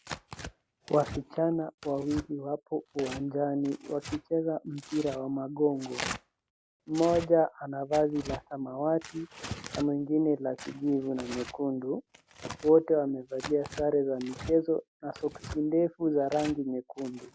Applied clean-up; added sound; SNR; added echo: none; Tearing; 15 dB; none.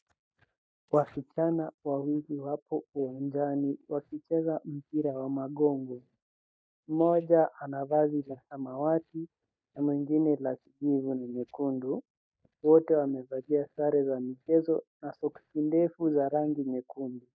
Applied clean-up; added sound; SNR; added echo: neural mask model DeepFilterNet 3.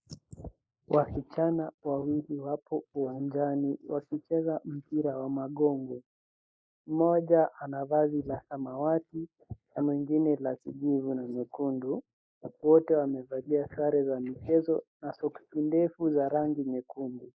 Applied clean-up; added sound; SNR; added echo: neural mask model Resemble Enhance denoiser.